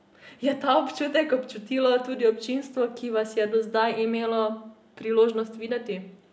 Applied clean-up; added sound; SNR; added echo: none; none; none; none.